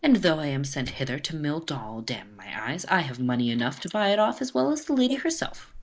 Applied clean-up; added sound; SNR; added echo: neural mask model Resemble Enhance denoiser.